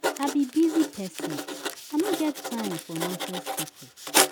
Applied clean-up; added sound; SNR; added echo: none; Writing; 1 dB; none.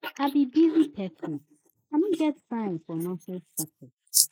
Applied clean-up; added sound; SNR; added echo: neural mask model Resemble Enhance denoiser.